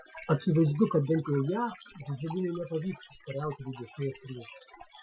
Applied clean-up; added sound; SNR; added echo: classical method Wiener filter.